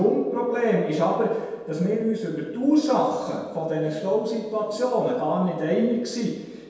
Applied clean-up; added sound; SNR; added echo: none; none; none; reverberation time 1.1 s.